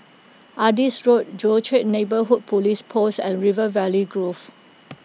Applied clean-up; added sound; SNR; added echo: none; none; none; none.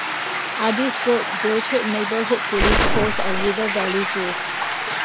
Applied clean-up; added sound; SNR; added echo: none; Stream + Gunshot, gunfire; -1 dB; none.